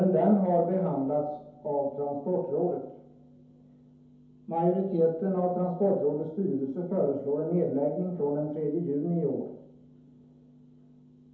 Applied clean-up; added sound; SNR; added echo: none; none; none; reverberation time 2.2 s.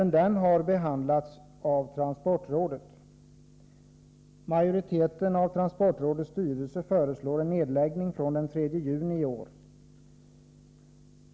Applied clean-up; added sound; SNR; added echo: none; none; none; none.